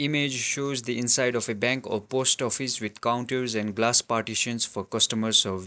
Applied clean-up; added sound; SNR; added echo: none; none; none; none.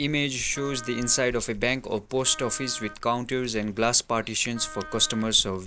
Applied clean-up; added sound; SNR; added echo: none; Cat + Wind instrument, woodwind instrument; 15 dB; none.